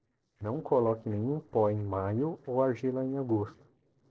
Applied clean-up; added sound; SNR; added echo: neural separator model SepFormer DNS4.